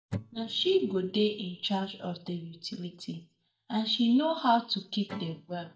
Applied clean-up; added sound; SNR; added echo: neural mask model DeepFilterNet 3.